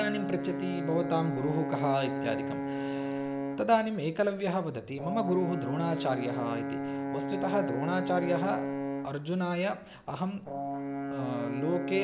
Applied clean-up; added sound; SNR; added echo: none; Brass instrument; 3 dB; none.